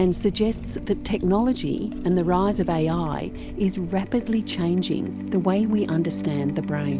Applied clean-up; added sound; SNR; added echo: none; Engine; 16 dB; none.